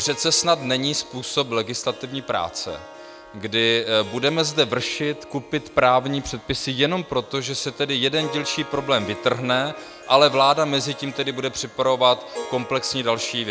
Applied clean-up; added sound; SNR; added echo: none; Harp; 16 dB; none.